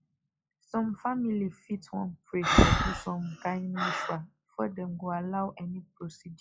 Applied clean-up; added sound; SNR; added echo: classical method log-MMSE.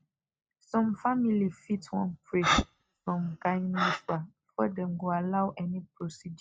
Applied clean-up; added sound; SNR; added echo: neural mask model RNNoise.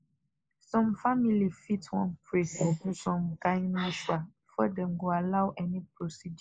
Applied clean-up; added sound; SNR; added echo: neural mask model Resemble Enhance denoiser.